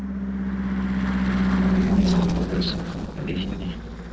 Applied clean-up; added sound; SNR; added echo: neural separator model SepFormer DNS4.